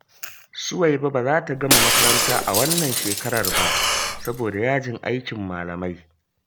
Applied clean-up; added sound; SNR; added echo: none; Breathing + Shatter; -2 dB; none.